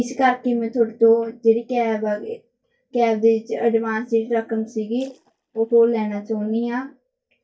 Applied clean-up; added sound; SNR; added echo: neural mask model DeepFilterNet 3.